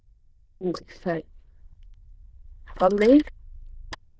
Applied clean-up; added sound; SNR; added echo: neural diffusion model UNIVERSE++.